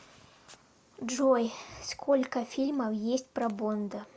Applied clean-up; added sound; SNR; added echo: none; none; none; none.